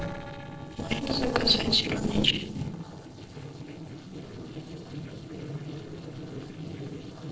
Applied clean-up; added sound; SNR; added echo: neural separator model SepFormer DNS4.